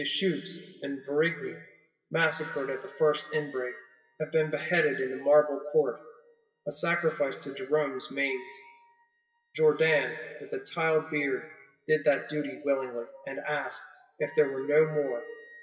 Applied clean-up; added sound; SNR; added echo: classical method WPE with log-MMSE.